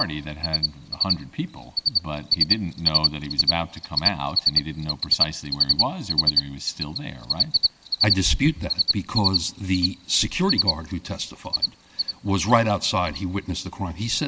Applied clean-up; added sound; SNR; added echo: neural mask model Resemble Enhance denoiser.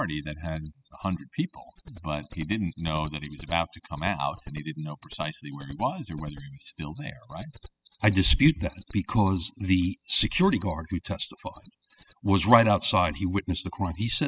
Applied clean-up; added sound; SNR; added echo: classical method spectral subtraction.